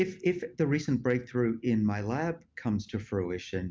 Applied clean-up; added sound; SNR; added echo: none; none; none; none.